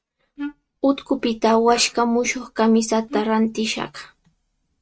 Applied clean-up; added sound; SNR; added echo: neural mask model RNNoise.